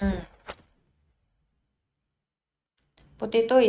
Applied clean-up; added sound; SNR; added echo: neural mask model RNNoise.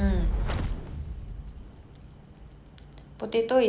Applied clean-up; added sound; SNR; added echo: none; Fire; 1 dB; none.